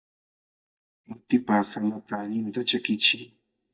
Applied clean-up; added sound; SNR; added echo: neural mask model DeepFilterNet 3.